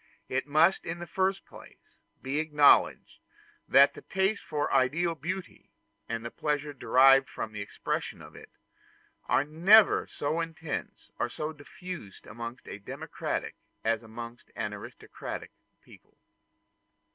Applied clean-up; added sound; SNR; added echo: none; none; none; none.